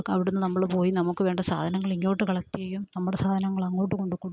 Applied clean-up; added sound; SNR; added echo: none; none; none; none.